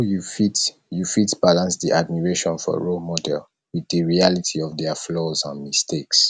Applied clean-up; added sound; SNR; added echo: none; none; none; none.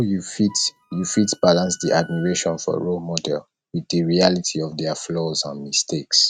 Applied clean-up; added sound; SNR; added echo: neural mask model RNNoise.